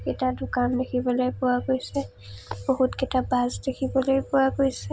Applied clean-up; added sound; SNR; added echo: none; none; none; none.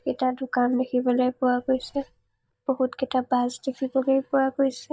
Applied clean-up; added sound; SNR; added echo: neural mask model DeepFilterNet 3.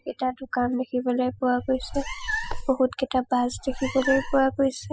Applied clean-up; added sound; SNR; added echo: classical method spectral subtraction.